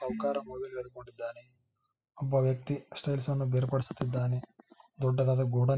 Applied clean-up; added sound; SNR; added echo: classical method spectral subtraction.